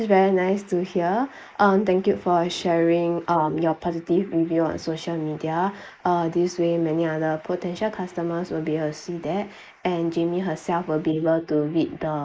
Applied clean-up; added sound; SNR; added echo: neural mask model Resemble Enhance denoiser.